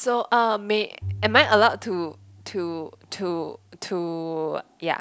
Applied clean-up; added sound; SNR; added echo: none; Bowed string instrument; 14 dB; none.